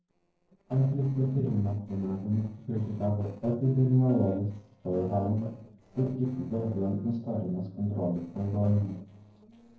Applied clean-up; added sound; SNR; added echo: neural separator model SepFormer DNS4.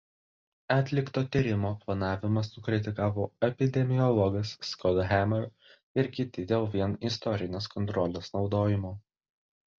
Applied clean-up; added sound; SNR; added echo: none; none; none; none.